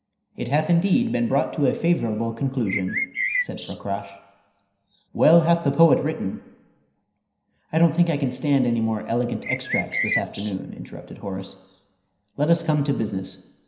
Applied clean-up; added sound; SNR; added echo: none; Bird; 7 dB; reverberation time 0.9 s.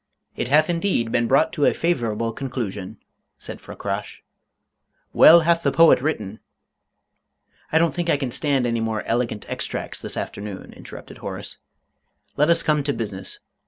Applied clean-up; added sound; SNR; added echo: none; none; none; none.